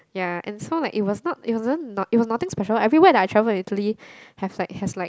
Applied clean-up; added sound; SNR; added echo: none; none; none; none.